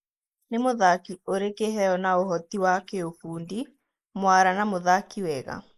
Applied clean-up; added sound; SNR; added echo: neural mask model Resemble Enhance denoiser.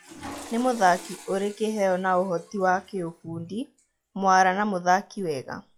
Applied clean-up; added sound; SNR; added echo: classical method log-MMSE.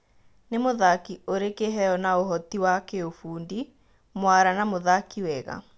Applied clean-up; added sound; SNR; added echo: none; none; none; none.